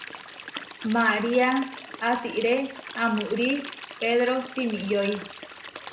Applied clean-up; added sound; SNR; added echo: none; Stream; 13 dB; reverberation time 0.2 s.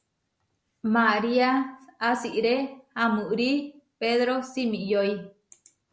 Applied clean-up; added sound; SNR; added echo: none; none; none; none.